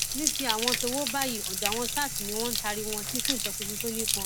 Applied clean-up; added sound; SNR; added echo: none; Bathtub (filling or washing); -3 dB; none.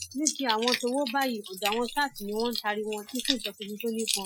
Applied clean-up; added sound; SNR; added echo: classical method Wiener filter.